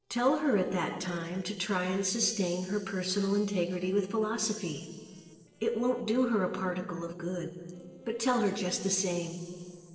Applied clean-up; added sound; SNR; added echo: neural separator model SepFormer DNS4.